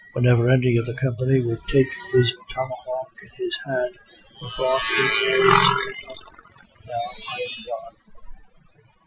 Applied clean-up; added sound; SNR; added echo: classical method Wiener filter.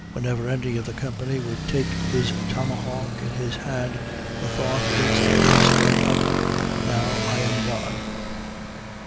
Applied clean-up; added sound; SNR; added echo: none; Motorcycle; -5 dB; none.